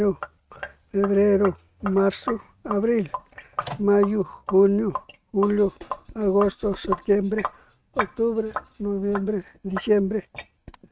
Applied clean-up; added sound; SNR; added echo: neural mask model RNNoise.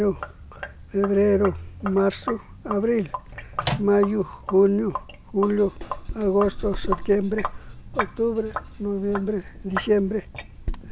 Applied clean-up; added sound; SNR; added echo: none; Microwave oven + Sink (filling or washing); 8 dB; none.